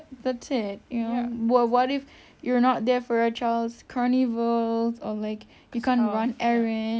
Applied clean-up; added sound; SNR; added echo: none; none; none; none.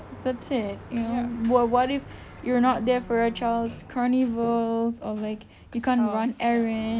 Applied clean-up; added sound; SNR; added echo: none; Livestock, farm animals, working animals + Sliding door; 17 dB; none.